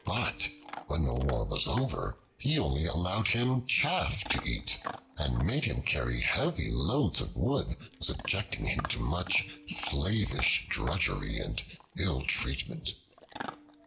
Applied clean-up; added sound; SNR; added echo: none; Chewing, mastication / Dog; 16 dB; none.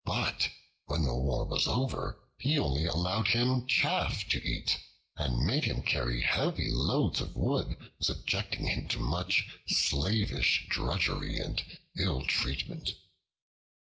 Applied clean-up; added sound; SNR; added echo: none; none; none; none.